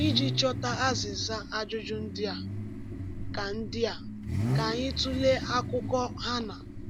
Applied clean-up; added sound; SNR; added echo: none; Idling / Accelerating, revving, vroom / Car; 3 dB; none.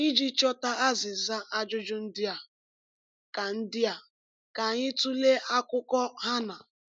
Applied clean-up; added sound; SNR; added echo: none; none; none; none.